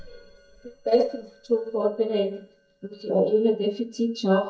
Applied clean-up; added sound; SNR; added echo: neural mask model DeepFilterNet 3.